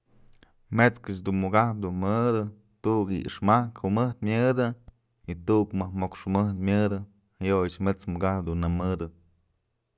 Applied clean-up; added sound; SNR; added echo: none; none; none; none.